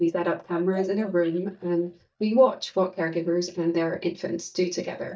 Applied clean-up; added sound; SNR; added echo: neural mask model DeepFilterNet 3.